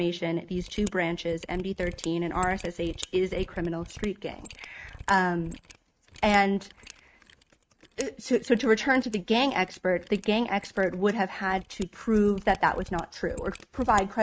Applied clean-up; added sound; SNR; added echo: neural mask model RNNoise.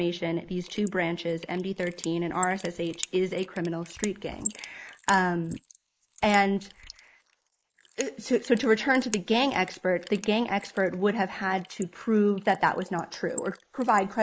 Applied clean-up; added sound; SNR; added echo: neural mask model Resemble Enhance denoiser.